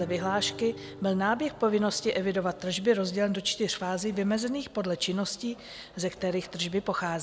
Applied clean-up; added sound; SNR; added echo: none; Guitar; 20 dB; none.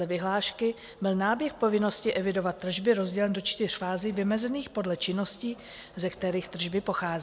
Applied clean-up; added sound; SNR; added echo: none; none; none; none.